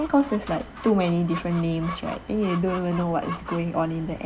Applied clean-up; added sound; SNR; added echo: none; Chicken, rooster; 15 dB; none.